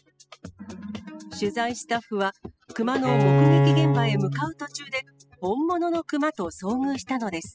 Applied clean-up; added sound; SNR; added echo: classical method spectral subtraction.